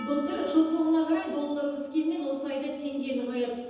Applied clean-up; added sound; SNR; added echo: none; Percussion; 19 dB; reverberation time 1.1 s.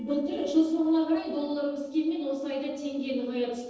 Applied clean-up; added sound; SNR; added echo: neural separator model SepFormer DNS4.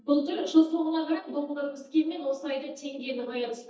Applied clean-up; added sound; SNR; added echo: neural mask model DeepFilterNet 3.